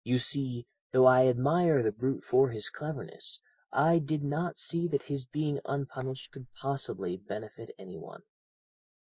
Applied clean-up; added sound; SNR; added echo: neural mask model DeepFilterNet 3.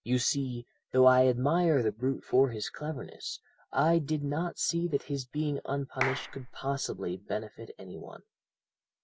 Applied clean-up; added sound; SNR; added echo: none; Clapping; 8 dB; none.